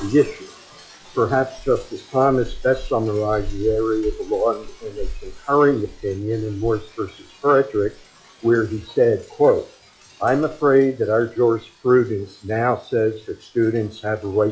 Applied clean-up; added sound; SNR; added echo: classical method log-MMSE.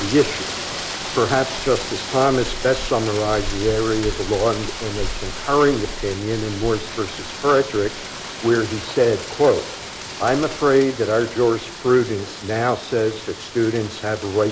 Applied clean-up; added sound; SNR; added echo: none; Rain; 9 dB; none.